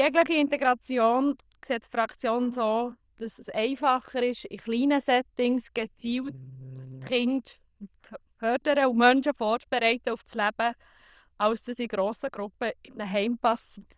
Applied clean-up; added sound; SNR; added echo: neural diffusion model UNIVERSE++.